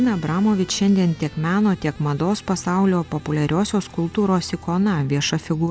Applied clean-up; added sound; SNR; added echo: none; none; none; none.